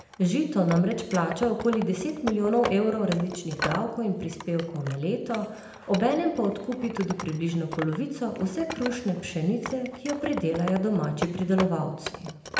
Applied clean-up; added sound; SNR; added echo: none; Wood; 11 dB; reverberation time 0.7 s.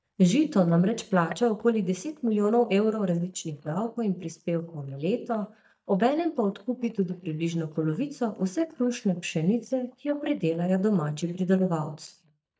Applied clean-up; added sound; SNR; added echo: neural mask model DeepFilterNet 3.